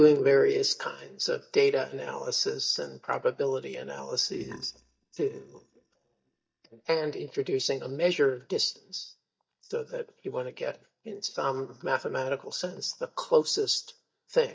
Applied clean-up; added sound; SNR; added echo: neural mask model DeepFilterNet 3.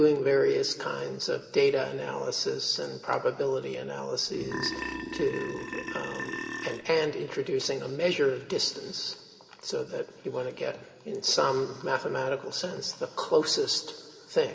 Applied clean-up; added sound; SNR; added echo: none; Burping, eructation; 7 dB; reverberation time 2.2 s.